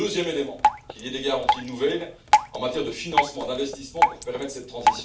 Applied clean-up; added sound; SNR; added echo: none; Drip; -3 dB; reverberation time 0.3 s.